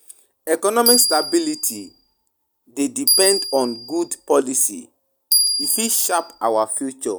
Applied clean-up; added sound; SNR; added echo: none; Bell; 1 dB; none.